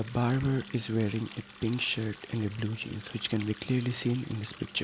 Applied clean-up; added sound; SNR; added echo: none; Water tap, faucet; 19 dB; none.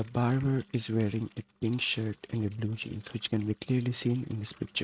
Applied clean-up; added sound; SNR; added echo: neural mask model RNNoise.